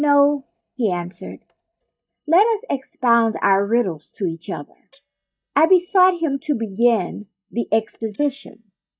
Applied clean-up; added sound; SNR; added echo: neural mask model DeepFilterNet 3.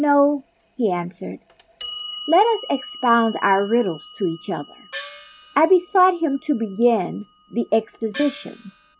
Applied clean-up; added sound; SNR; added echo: none; Clock + Gong; 18 dB; none.